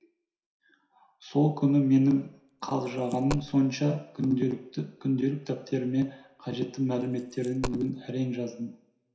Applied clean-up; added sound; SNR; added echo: none; Coin (dropping); 12 dB; reverberation time 0.7 s.